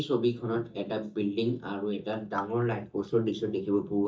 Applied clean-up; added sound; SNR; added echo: neural mask model DeepFilterNet 3.